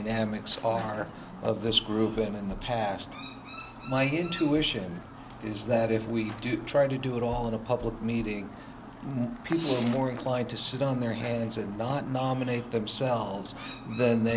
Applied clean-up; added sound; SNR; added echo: none; Chirp, tweet; 14 dB; none.